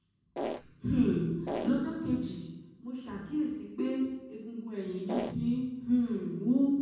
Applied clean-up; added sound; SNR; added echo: none; Fart; 4 dB; reverberation time 1.1 s.